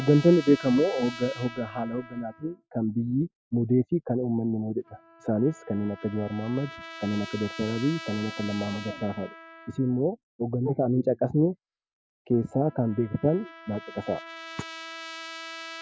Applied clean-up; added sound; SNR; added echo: none; Trumpet; 16 dB; none.